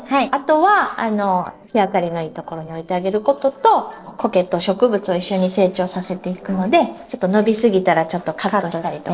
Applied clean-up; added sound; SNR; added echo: neural separator model SepFormer DNS4.